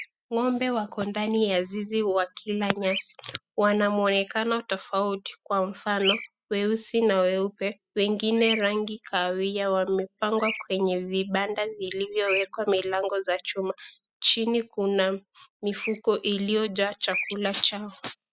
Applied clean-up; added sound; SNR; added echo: classical method spectral subtraction.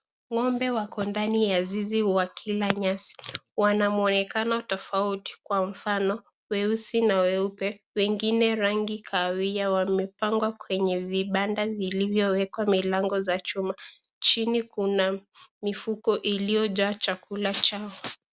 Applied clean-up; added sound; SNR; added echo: none; none; none; none.